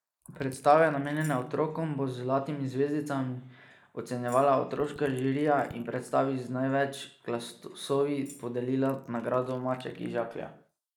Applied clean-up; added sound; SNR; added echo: neural mask model Resemble Enhance denoiser.